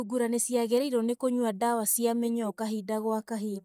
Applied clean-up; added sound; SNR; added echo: neural mask model DeepFilterNet 3.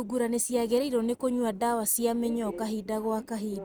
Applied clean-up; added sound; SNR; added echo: neural mask model RNNoise.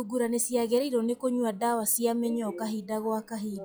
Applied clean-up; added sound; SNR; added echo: classical method log-MMSE.